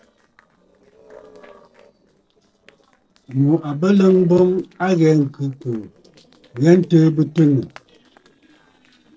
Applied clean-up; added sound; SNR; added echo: neural separator model SepFormer DNS4.